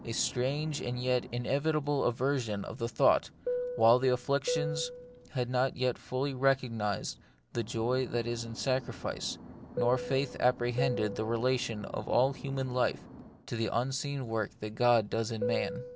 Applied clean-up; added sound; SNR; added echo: none; Fixed-wing aircraft, airplane; 11 dB; none.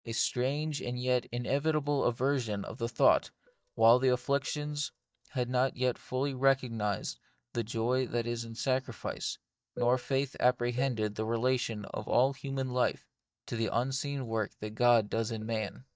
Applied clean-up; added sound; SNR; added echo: neural mask model DeepFilterNet 3.